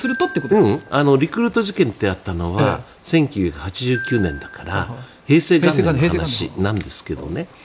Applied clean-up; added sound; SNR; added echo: none; Glockenspiel; 19 dB; none.